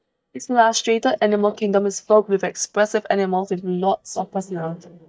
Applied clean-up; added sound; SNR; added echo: neural mask model DeepFilterNet 3.